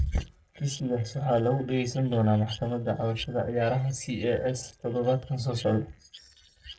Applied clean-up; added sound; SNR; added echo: neural separator model SepFormer DNS4.